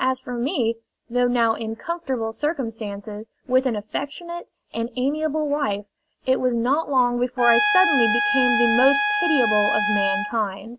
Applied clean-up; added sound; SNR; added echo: none; Trumpet; 0 dB; none.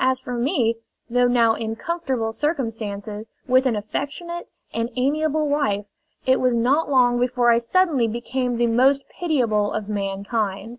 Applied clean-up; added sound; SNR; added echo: none; none; none; none.